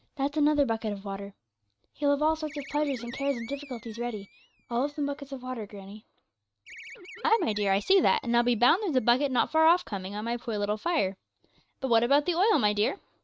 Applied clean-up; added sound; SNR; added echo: neural mask model RNNoise.